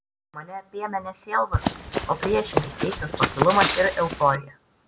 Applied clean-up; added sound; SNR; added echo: none; Run; 1 dB; none.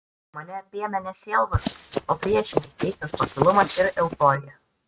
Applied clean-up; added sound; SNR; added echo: neural mask model RNNoise.